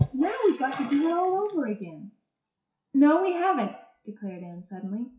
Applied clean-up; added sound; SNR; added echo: classical method WPE with log-MMSE.